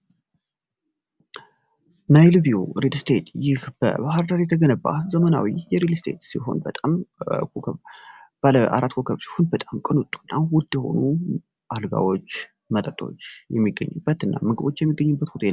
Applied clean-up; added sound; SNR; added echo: none; none; none; none.